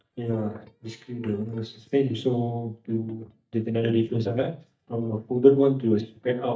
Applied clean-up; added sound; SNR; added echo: neural mask model DeepFilterNet 3.